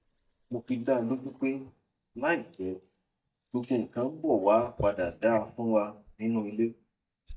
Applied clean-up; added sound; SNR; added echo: neural mask model DeepFilterNet 3.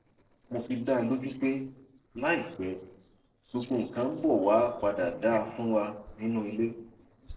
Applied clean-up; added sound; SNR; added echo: neural separator model SepFormer DNS4.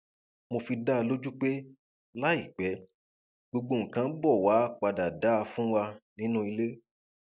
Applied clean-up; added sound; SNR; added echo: none; none; none; none.